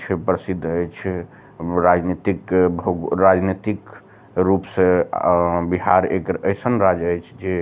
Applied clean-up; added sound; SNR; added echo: none; none; none; none.